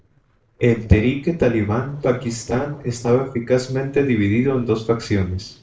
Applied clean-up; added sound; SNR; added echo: neural separator model SepFormer DNS4.